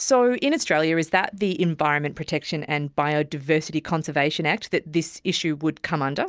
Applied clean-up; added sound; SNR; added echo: none; none; none; none.